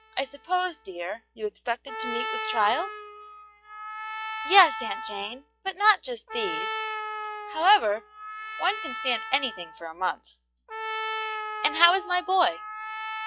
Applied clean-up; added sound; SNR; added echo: classical method log-MMSE.